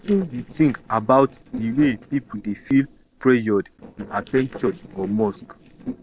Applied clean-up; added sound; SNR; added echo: neural separator model SepFormer DNS4.